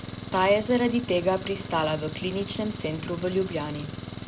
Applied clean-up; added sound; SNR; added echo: none; Engine; 10 dB; none.